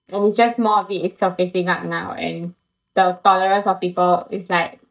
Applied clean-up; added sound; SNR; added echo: neural mask model DeepFilterNet 3.